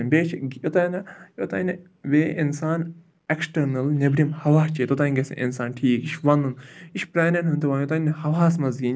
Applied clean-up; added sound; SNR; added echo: none; none; none; none.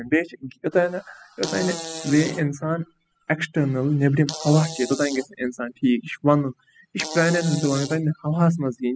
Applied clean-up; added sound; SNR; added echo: classical method spectral subtraction.